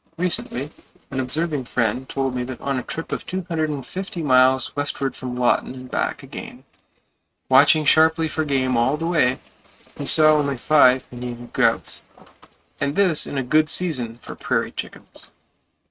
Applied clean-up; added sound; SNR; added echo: neural mask model RNNoise.